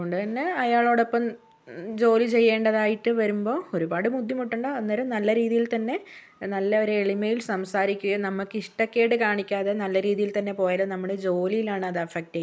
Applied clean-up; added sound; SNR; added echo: none; none; none; none.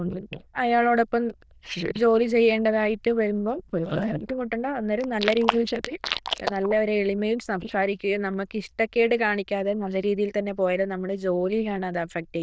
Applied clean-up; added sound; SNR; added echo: neural diffusion model UNIVERSE++.